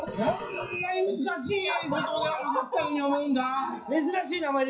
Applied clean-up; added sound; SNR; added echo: classical method WPE with log-MMSE.